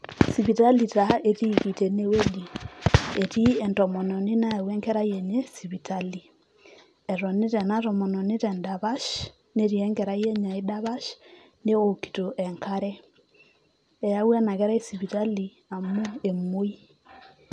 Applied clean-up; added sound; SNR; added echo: none; none; none; none.